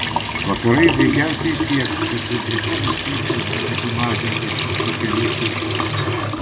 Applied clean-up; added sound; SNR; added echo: none; Trickle, dribble / Sink (filling or washing) / Water tap, faucet; -1 dB; none.